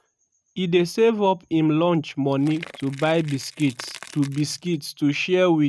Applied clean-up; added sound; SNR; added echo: neural mask model RNNoise.